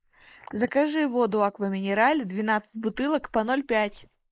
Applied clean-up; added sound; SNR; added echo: neural mask model Resemble Enhance denoiser.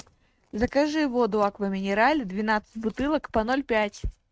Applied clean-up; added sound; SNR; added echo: neural mask model RNNoise.